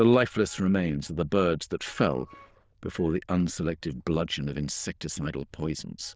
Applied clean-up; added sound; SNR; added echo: neural diffusion model UNIVERSE++.